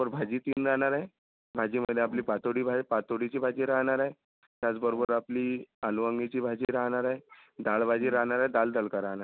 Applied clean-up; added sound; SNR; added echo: none; none; none; none.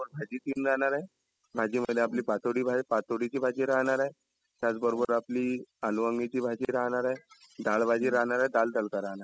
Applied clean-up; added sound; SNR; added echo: classical method spectral subtraction.